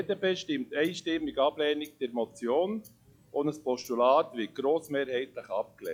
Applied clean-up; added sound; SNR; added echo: classical method log-MMSE.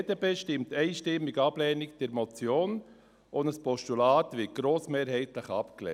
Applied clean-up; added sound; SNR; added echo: none; none; none; none.